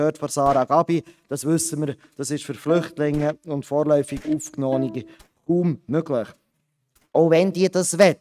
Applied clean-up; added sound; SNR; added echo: neural mask model RNNoise.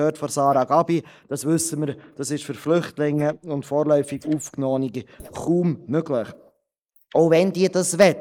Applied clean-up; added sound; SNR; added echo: neural mask model Resemble Enhance denoiser.